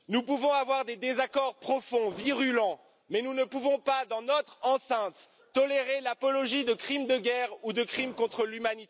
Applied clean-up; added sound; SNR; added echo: none; Explosion; 20 dB; none.